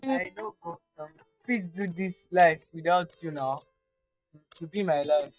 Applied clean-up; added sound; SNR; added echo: neural mask model DeepFilterNet 3.